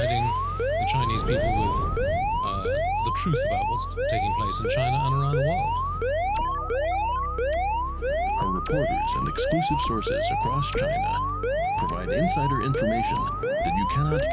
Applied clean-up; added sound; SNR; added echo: none; Alarm; -2 dB; none.